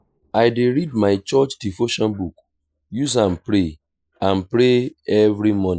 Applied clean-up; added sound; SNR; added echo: neural mask model Resemble Enhance denoiser.